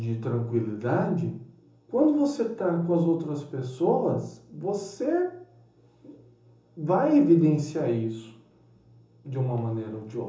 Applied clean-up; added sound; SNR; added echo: none; none; none; reverberation time 0.6 s.